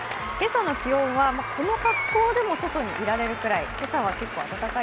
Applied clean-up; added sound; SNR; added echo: none; Screech + Applause; 6 dB; none.